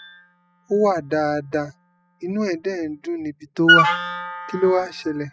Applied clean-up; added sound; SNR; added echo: classical method spectral subtraction.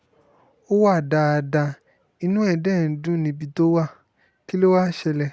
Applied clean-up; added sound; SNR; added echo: none; none; none; none.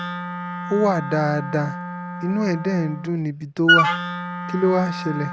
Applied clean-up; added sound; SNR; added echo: none; Wind instrument, woodwind instrument; 2 dB; none.